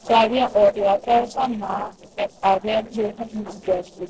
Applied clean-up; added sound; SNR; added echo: neural separator model SepFormer DNS4.